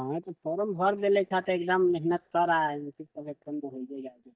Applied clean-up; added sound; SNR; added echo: neural mask model DeepFilterNet 3.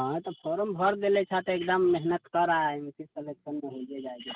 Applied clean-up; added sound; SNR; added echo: none; none; none; none.